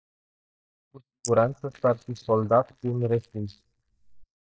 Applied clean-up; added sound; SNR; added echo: neural mask model DeepFilterNet 3.